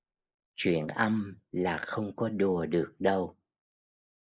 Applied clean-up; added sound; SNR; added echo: neural mask model Resemble Enhance denoiser.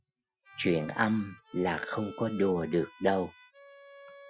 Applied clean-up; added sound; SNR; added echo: classical method Wiener filter.